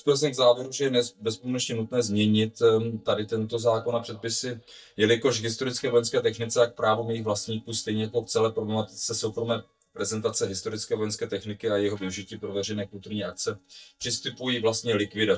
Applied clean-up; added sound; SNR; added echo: neural mask model DeepFilterNet 3.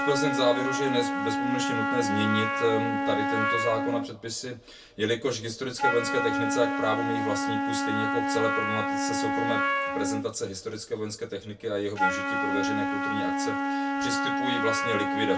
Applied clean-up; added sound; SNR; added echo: none; Wind instrument, woodwind instrument; -2 dB; reverberation time 0.2 s.